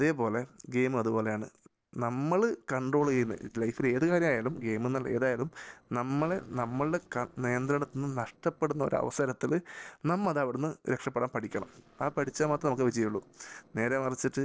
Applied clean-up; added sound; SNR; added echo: neural separator model SepFormer DNS4.